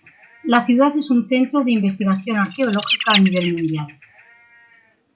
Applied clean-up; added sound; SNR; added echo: none; Bird; 11 dB; none.